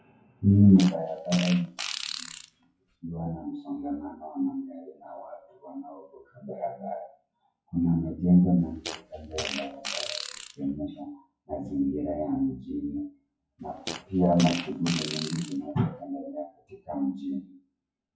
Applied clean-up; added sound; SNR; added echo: classical method WPE with log-MMSE.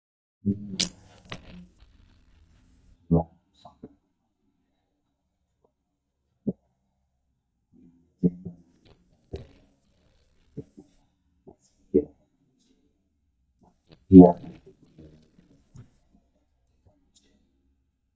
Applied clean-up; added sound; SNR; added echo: neural mask model DeepFilterNet 3.